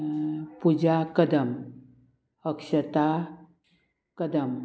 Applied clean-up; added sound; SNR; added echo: none; none; none; none.